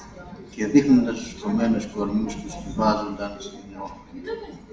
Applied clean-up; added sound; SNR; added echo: none; none; none; reverberation time 0.7 s.